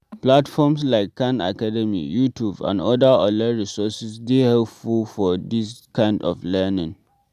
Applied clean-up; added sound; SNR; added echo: none; none; none; none.